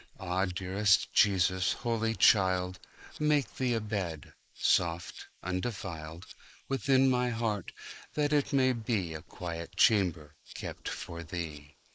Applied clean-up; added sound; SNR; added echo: neural mask model Resemble Enhance denoiser.